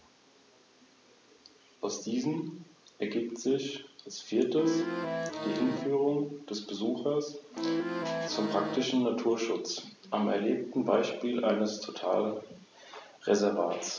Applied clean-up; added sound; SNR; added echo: none; Accordion; 2 dB; none.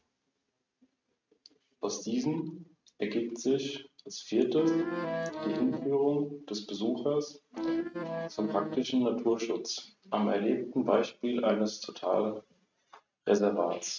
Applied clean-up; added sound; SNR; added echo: neural mask model RNNoise.